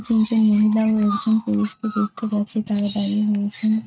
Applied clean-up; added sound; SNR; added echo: neural mask model RNNoise.